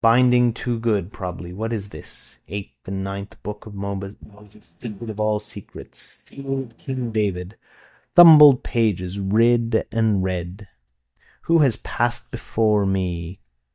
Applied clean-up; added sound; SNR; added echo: neural mask model DeepFilterNet 3.